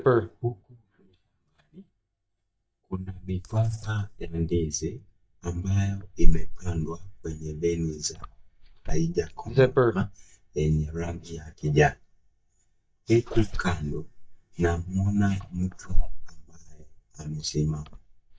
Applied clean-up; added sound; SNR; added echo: neural mask model DeepFilterNet 3.